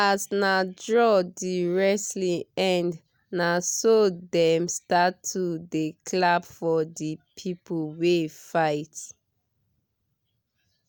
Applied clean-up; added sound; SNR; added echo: none; none; none; none.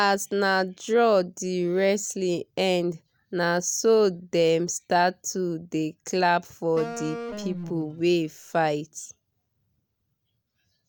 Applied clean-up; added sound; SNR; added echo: none; Wind instrument, woodwind instrument; 11 dB; none.